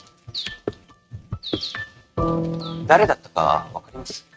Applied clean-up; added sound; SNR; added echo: neural mask model RNNoise.